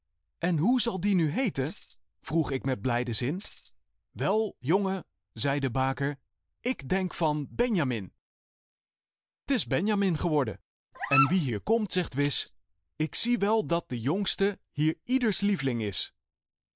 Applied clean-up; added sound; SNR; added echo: neural mask model Resemble Enhance denoiser.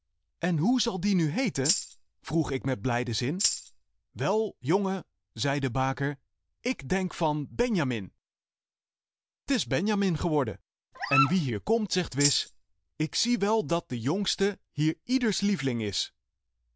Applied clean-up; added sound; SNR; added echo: none; Dog + Tambourine; 2 dB; none.